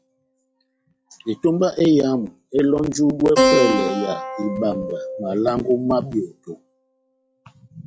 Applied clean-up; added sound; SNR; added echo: classical method log-MMSE.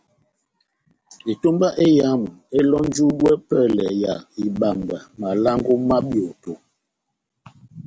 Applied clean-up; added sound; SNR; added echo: none; none; none; none.